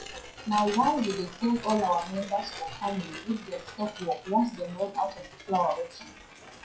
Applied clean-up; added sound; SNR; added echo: classical method WPE with log-MMSE.